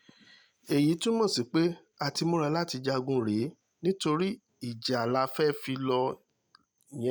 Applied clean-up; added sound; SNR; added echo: none; none; none; none.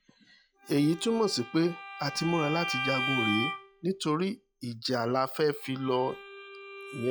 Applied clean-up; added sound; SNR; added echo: classical method log-MMSE.